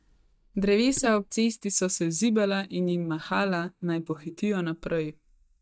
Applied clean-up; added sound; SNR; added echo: neural mask model DeepFilterNet 3.